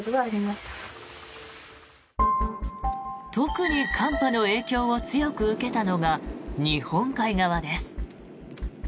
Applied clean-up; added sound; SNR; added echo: none; none; none; none.